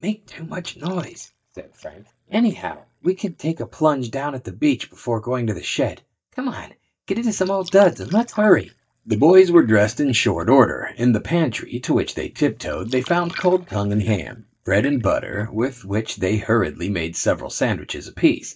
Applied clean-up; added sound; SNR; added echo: neural mask model DeepFilterNet 3.